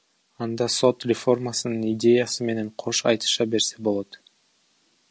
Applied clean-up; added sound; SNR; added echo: none; none; none; none.